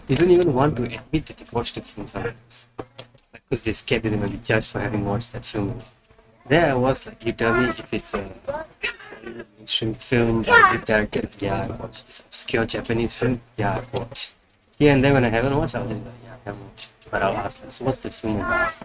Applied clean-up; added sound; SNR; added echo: neural mask model RNNoise.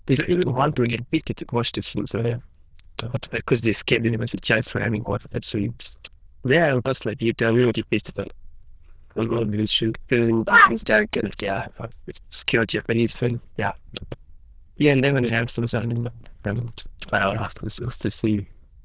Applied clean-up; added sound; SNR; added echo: neural diffusion model UNIVERSE++.